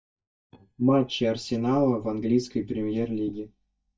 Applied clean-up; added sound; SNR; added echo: neural mask model DeepFilterNet 3.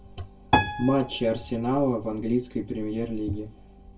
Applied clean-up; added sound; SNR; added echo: none; Piano; 4 dB; reverberation time 0.1 s.